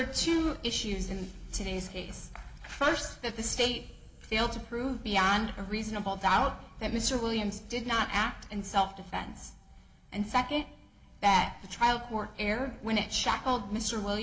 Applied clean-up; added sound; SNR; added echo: none; none; none; reverberation time 0.8 s.